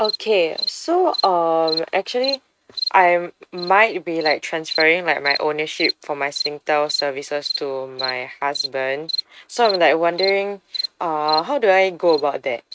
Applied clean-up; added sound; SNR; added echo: neural mask model RNNoise.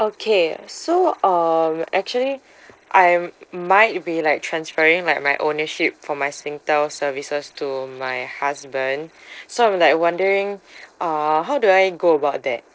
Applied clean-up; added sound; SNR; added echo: neural separator model SepFormer DNS4.